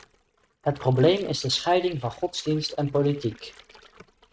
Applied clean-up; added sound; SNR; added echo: neural mask model RNNoise.